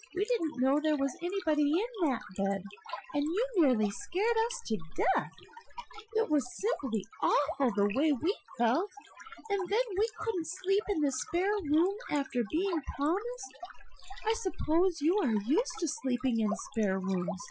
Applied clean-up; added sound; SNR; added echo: classical method Wiener filter.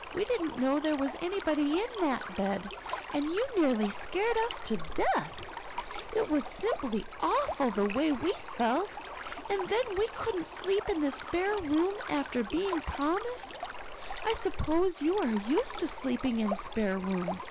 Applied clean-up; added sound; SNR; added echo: none; Stream; 8 dB; none.